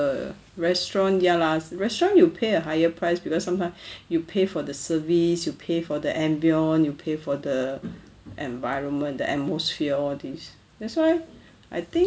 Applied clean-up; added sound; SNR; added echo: none; none; none; none.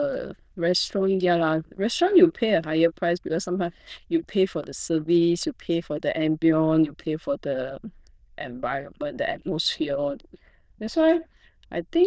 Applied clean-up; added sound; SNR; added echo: neural diffusion model UNIVERSE++.